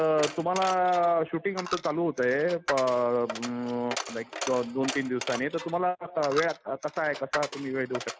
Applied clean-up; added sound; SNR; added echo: none; Coin (dropping); 10 dB; none.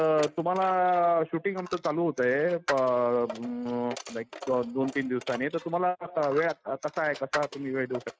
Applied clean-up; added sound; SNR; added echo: neural mask model RNNoise.